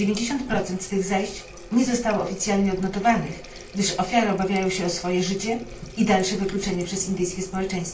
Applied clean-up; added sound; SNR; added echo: none; Water tap, faucet; 20 dB; reverberation time 0.3 s.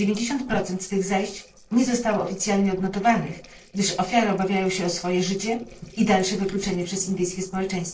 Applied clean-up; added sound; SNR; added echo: neural separator model SepFormer DNS4.